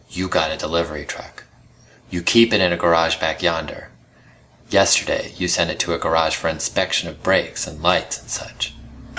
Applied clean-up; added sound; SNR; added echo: none; none; none; none.